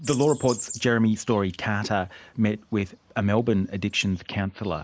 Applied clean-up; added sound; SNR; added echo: neural mask model Resemble Enhance denoiser.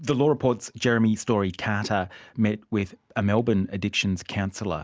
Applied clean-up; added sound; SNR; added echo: none; none; none; none.